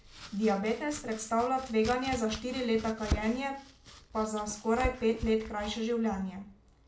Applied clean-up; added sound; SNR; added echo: none; Domestic sounds, home sounds; 10 dB; reverberation time 0.3 s.